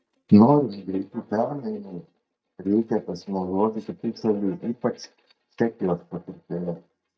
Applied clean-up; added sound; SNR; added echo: neural mask model DeepFilterNet 3.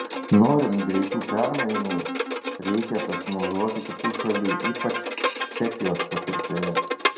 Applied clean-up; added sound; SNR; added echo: none; Bowed string instrument; 3 dB; reverberation time 0.5 s.